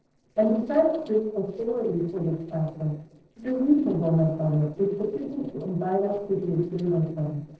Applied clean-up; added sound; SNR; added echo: neural separator model SepFormer DNS4.